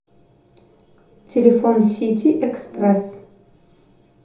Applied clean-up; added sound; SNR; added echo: none; Brass instrument; 16 dB; reverberation time 0.8 s.